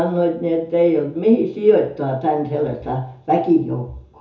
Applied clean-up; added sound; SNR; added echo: none; none; none; reverberation time 0.6 s.